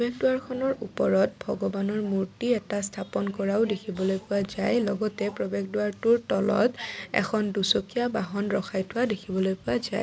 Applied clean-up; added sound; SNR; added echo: none; none; none; none.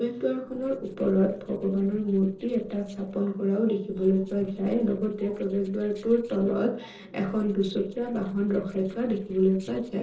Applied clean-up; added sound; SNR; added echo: neural separator model SepFormer DNS4.